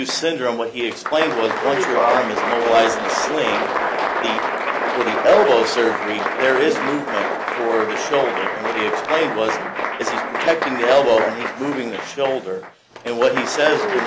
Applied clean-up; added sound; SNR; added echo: none; Applause; 2 dB; none.